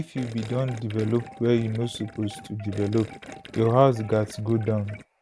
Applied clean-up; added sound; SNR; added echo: none; Wind chime + Gurgling; 17 dB; none.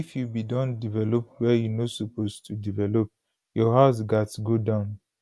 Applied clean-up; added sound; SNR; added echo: none; none; none; none.